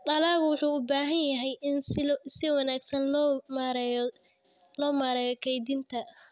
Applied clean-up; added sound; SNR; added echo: none; none; none; none.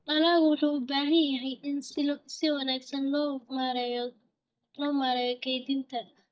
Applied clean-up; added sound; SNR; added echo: neural mask model DeepFilterNet 3.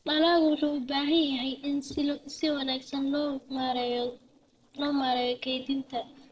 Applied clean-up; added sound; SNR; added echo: neural separator model SepFormer DNS4.